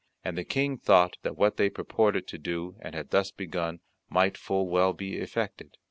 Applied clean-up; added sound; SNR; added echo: none; none; none; none.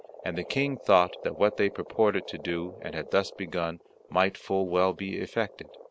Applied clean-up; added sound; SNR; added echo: none; Frog; 17 dB; none.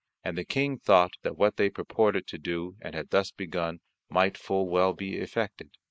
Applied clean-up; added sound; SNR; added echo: neural mask model Resemble Enhance denoiser.